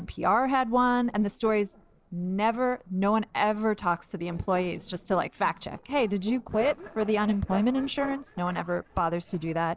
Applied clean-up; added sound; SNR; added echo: neural separator model SepFormer DNS4.